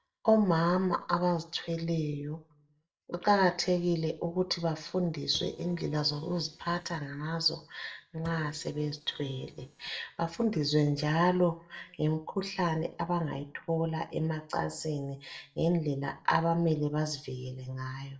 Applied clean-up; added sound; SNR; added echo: neural separator model SepFormer DNS4.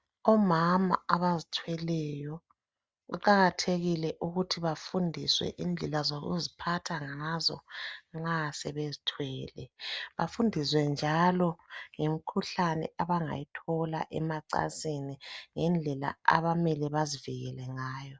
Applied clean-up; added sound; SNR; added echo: none; none; none; none.